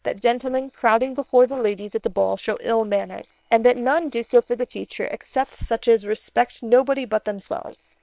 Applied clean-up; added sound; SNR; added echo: neural separator model SepFormer WHAM!.